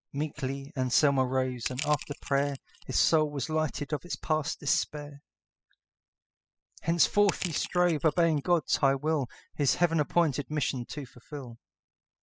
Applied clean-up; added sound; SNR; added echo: classical method spectral subtraction.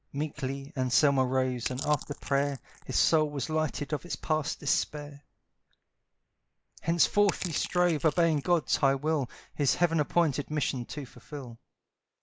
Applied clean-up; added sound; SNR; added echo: neural mask model Resemble Enhance denoiser.